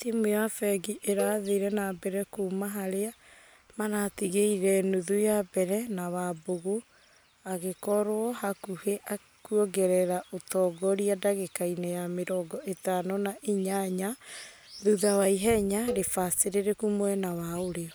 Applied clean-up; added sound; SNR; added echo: none; Cowbell; 14 dB; none.